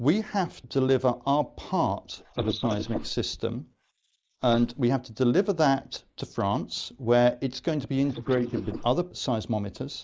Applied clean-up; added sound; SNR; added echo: neural mask model Resemble Enhance denoiser.